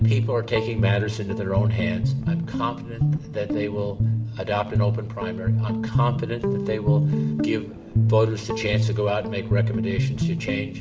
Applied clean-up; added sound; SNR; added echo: none; Guitar; -4 dB; reverberation time 1.4 s.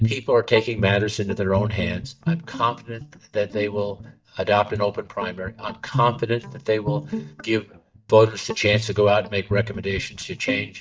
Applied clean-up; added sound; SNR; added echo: neural mask model DeepFilterNet 3.